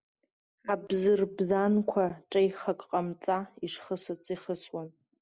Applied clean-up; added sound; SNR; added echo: none; none; none; none.